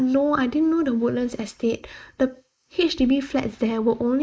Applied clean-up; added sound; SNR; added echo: neural mask model Resemble Enhance denoiser.